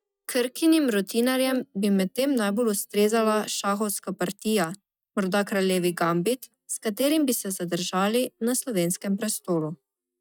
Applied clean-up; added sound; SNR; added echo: neural mask model DeepFilterNet 3.